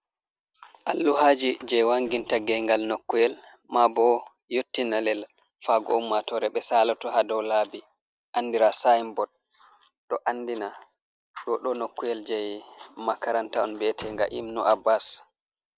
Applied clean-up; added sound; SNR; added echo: neural separator model SepFormer DNS4.